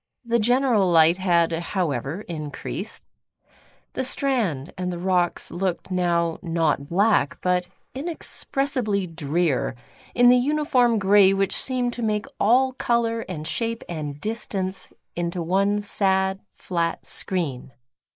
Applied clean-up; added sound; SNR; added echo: neural mask model Resemble Enhance denoiser.